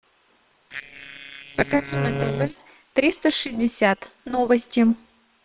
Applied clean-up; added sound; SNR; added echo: neural separator model SepFormer WHAM!.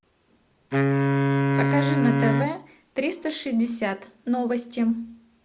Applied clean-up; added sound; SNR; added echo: none; Wind instrument, woodwind instrument; -4 dB; none.